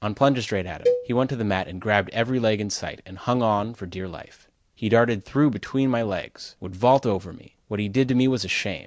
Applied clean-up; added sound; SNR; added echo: none; Cowbell; 5 dB; none.